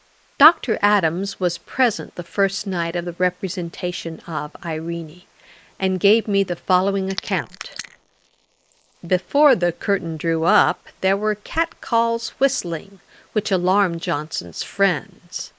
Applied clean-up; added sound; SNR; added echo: neural mask model Resemble Enhance denoiser.